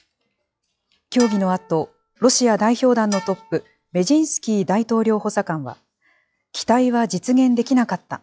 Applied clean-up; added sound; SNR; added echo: classical method log-MMSE.